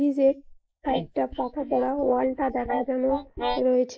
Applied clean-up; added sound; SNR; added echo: neural mask model Resemble Enhance denoiser.